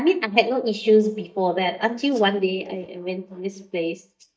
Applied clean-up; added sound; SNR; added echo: neural mask model DeepFilterNet 3.